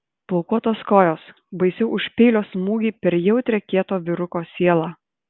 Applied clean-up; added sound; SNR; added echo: none; none; none; none.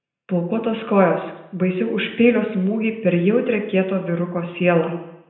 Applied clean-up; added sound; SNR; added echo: none; none; none; reverberation time 0.8 s.